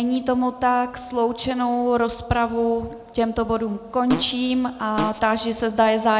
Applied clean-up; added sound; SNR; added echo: none; Fart; 9 dB; none.